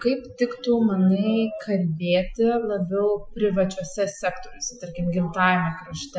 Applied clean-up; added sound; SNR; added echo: classical method Wiener filter.